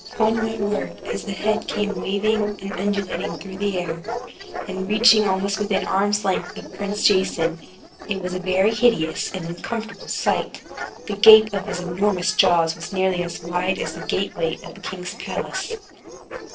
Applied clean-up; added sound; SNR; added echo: neural separator model SepFormer DNS4.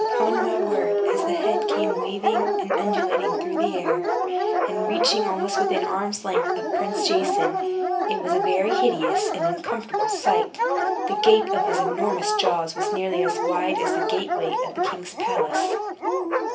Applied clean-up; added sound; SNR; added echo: none; Dog; -4 dB; reverberation time 0.3 s.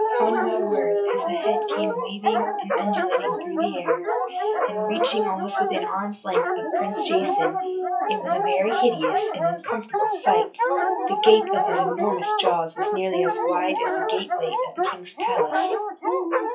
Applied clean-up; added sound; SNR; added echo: classical method WPE with log-MMSE.